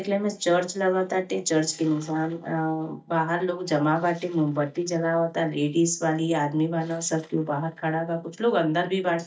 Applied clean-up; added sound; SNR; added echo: neural mask model DeepFilterNet 3.